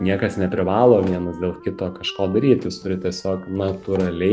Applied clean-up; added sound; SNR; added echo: none; Drawer open or close + Wind instrument, woodwind instrument; 19 dB; none.